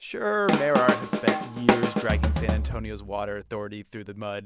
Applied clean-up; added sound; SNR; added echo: none; Drum kit; -4 dB; none.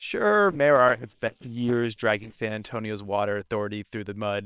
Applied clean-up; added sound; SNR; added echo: neural separator model SepFormer WHAM!.